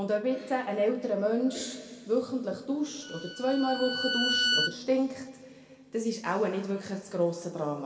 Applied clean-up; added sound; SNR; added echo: none; Bowed string instrument; 2 dB; reverberation time 1.8 s.